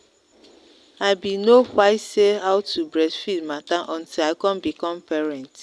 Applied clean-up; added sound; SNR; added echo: none; none; none; none.